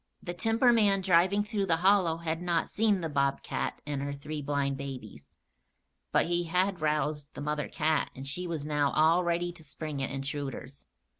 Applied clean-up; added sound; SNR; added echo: none; none; none; none.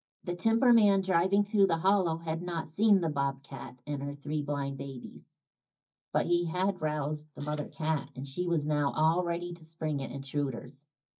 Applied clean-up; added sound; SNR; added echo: neural mask model DeepFilterNet 3.